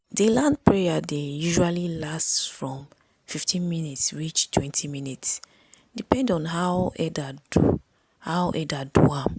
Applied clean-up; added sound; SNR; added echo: none; none; none; none.